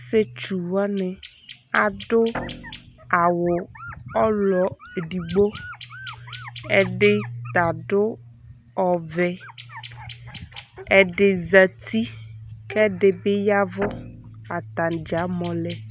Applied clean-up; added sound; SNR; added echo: none; Guitar; 13 dB; none.